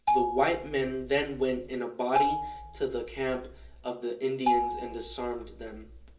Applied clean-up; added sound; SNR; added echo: none; Marimba, xylophone; 1 dB; reverberation time 0.3 s.